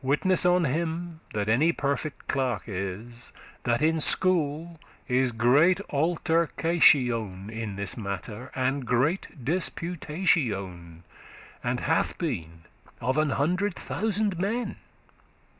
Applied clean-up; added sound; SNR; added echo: none; none; none; none.